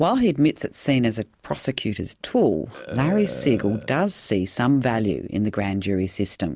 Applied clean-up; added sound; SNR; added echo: none; Burping, eructation; 15 dB; none.